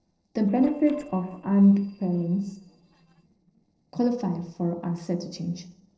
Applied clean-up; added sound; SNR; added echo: neural separator model SepFormer DNS4.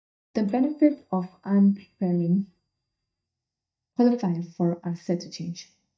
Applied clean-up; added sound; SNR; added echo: neural mask model DeepFilterNet 3.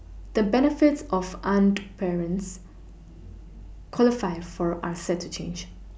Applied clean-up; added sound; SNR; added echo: none; none; none; none.